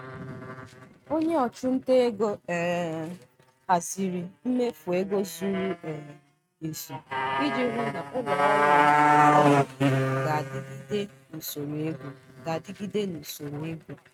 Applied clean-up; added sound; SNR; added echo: neural mask model RNNoise.